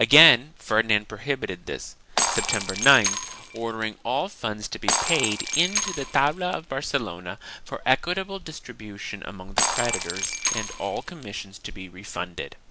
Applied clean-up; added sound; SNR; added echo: none; Shatter; 2 dB; none.